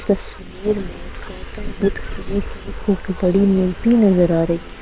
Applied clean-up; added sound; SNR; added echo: neural separator model SepFormer WHAM!.